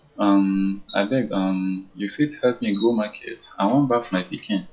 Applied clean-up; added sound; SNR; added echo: classical method log-MMSE.